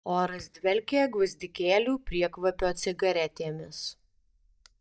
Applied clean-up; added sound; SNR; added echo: neural mask model DeepFilterNet 3.